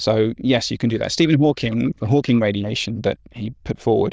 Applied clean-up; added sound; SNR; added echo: neural diffusion model UNIVERSE++.